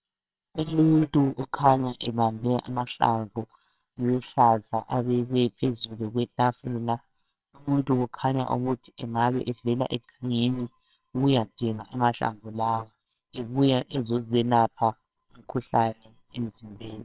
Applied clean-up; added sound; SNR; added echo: neural separator model SepFormer WHAMR!.